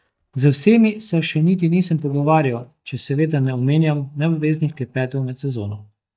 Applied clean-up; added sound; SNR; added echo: neural mask model DeepFilterNet 3.